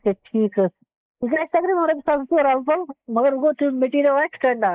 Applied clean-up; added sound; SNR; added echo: neural mask model Resemble Enhance denoiser.